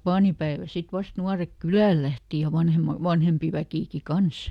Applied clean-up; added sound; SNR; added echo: none; none; none; none.